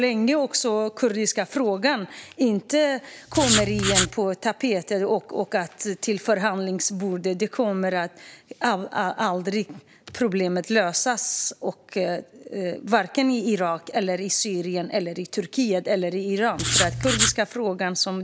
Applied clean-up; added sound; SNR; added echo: none; Writing; -1 dB; none.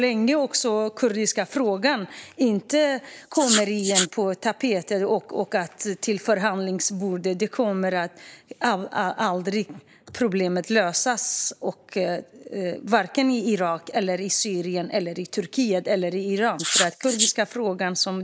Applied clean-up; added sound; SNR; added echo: neural mask model Resemble Enhance denoiser.